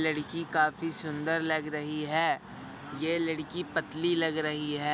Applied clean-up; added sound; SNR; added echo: none; none; none; none.